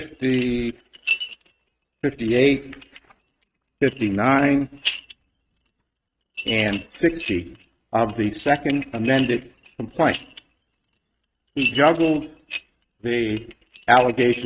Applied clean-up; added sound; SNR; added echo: neural mask model RNNoise.